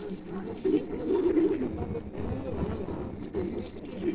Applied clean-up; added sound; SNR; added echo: neural separator model SepFormer DNS4.